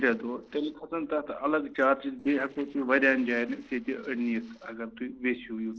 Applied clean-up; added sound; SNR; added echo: neural separator model SepFormer DNS4.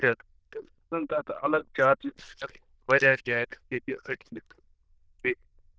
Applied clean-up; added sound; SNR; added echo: neural diffusion model UNIVERSE++.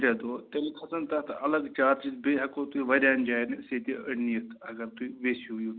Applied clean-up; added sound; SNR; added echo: none; none; none; none.